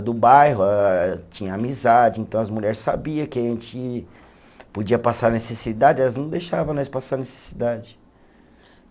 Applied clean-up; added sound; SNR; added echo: none; none; none; none.